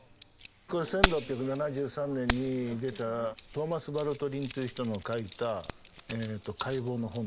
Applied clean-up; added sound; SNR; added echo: none; Keys jangling; 5 dB; none.